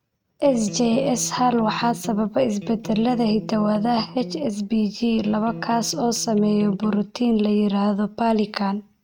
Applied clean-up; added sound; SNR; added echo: neural mask model RNNoise.